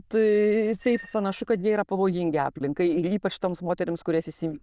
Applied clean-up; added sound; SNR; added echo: neural diffusion model UNIVERSE++.